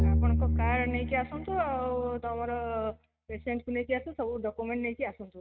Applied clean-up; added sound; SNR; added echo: neural mask model RNNoise.